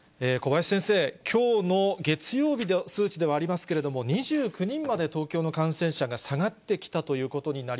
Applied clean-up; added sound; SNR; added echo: none; none; none; none.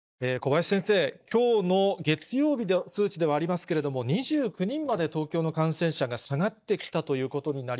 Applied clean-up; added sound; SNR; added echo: neural mask model DeepFilterNet 3.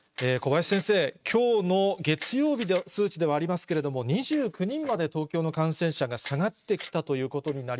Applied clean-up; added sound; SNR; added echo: neural mask model RNNoise.